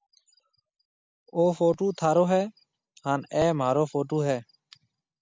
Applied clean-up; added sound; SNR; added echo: none; none; none; none.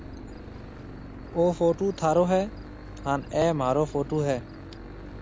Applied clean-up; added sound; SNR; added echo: none; Engine / Boat, Water vehicle; 13 dB; none.